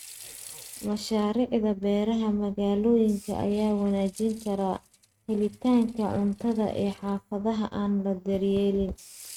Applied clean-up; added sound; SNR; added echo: neural mask model RNNoise.